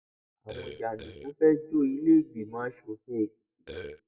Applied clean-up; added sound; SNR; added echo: neural mask model DeepFilterNet 3.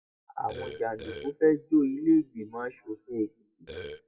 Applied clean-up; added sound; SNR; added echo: classical method WPE with log-MMSE.